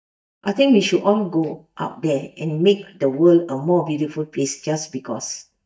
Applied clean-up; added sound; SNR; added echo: neural mask model DeepFilterNet 3.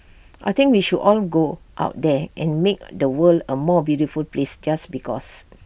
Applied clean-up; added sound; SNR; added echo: none; none; none; none.